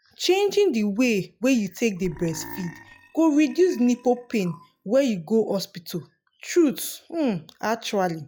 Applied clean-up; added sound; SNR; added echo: classical method log-MMSE.